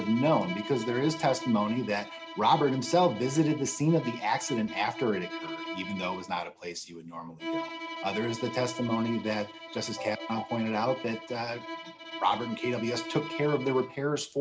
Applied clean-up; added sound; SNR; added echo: none; Bowed string instrument; 11 dB; none.